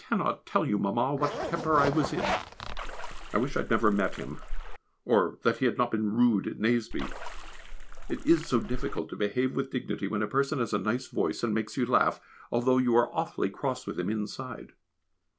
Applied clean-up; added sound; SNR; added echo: none; Zipper (clothing) + Splash, splatter; 4 dB; none.